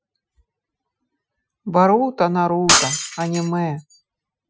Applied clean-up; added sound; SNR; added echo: classical method Wiener filter.